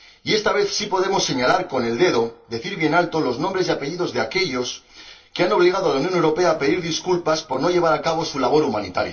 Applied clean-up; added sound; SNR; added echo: neural separator model SepFormer DNS4.